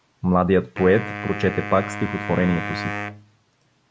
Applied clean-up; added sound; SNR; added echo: none; Wind instrument, woodwind instrument; 9 dB; none.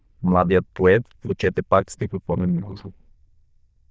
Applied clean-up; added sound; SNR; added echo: neural diffusion model UNIVERSE++.